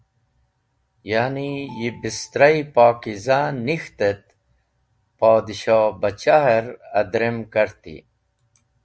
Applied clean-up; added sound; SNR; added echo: none; none; none; none.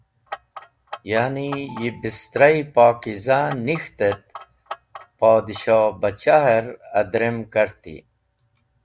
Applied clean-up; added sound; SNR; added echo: none; Clock; 18 dB; none.